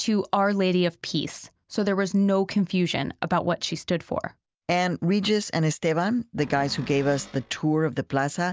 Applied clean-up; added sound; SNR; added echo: none; Cupboard open or close; 19 dB; none.